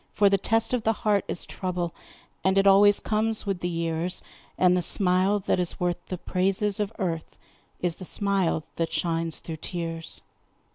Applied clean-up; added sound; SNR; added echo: none; none; none; none.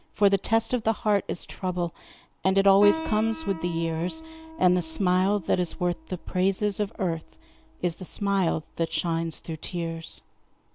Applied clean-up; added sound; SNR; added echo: none; Piano; 16 dB; none.